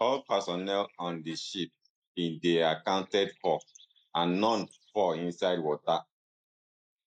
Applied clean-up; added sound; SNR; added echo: neural mask model Resemble Enhance denoiser.